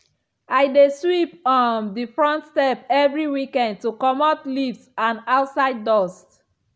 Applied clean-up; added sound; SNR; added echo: none; none; none; none.